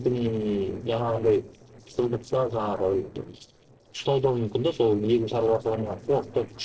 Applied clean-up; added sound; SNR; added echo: neural separator model SepFormer DNS4.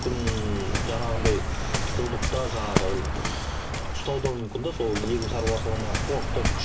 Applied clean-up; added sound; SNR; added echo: none; Waves, surf; -3 dB; reverberation time 0.4 s.